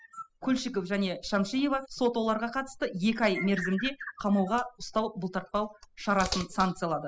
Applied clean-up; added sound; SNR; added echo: classical method spectral subtraction.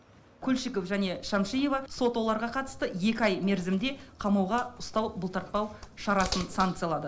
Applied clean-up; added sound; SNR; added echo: none; none; none; none.